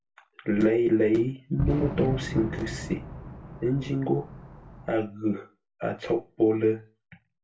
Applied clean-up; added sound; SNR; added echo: none; Fireworks; 6 dB; reverberation time 0.2 s.